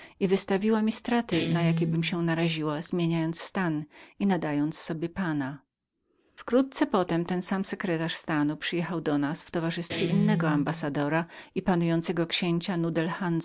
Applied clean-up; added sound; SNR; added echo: none; Guitar; 6 dB; none.